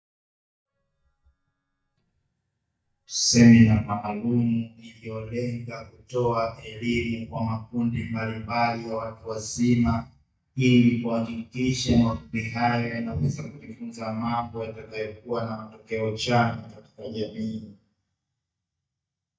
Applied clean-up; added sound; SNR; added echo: neural mask model DeepFilterNet 3.